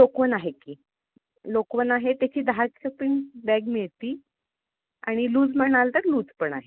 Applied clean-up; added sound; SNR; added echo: none; none; none; none.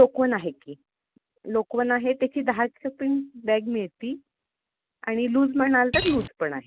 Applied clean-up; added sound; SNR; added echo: none; Coin (dropping); -3 dB; none.